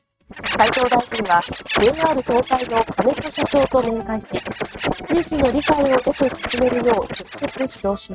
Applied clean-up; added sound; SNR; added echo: neural mask model RNNoise.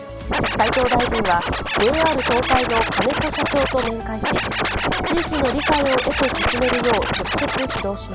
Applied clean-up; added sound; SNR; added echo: none; Scratching (performance technique); 0 dB; none.